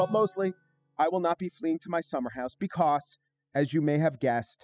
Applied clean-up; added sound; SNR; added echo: classical method spectral subtraction.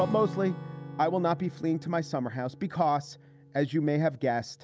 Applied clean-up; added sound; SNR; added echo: none; Acoustic guitar / Strum; 13 dB; none.